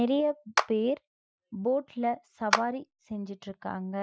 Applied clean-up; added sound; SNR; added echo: classical method Wiener filter.